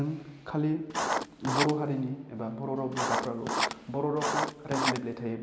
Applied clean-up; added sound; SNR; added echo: none; Writing; 0 dB; none.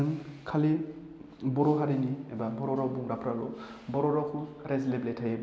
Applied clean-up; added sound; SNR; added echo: none; none; none; none.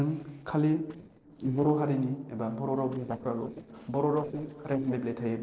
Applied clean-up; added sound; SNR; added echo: neural separator model SepFormer DNS4.